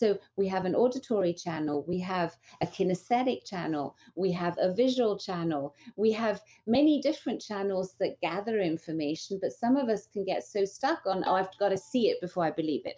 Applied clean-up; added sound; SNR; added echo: none; Bowed string instrument; 12 dB; none.